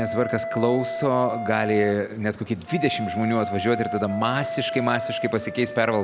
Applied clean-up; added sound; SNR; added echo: none; Wind instrument, woodwind instrument; 7 dB; none.